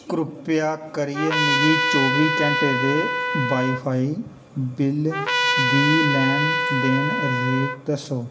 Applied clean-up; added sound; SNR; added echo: none; Trumpet; 0 dB; reverberation time 1.0 s.